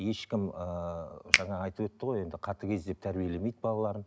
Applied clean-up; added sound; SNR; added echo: none; Finger snapping; 2 dB; none.